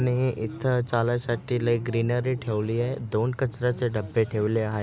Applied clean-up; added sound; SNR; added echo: none; none; none; none.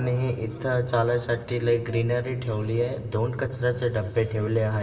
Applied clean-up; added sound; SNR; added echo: none; none; none; reverberation time 2.1 s.